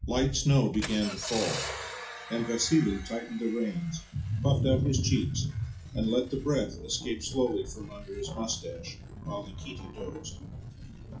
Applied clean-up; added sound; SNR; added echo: classical method WPE with log-MMSE.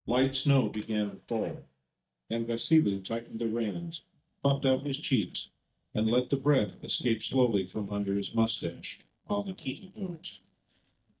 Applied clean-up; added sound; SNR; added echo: neural mask model DeepFilterNet 3.